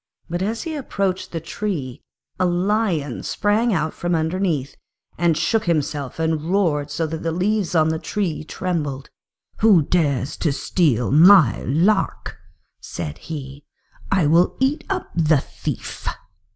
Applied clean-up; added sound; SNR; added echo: neural mask model Resemble Enhance denoiser.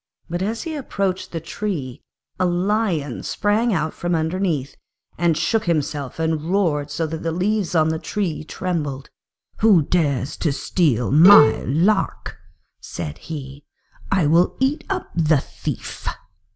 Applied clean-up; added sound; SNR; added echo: none; Bowed string instrument; 0 dB; none.